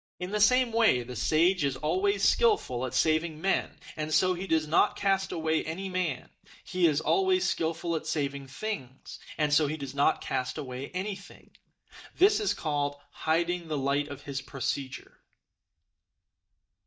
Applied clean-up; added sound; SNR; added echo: neural mask model DeepFilterNet 3.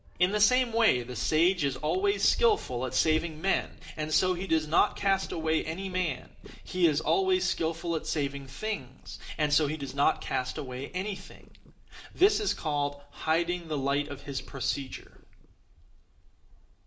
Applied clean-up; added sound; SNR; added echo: none; Purr; 16 dB; reverberation time 0.5 s.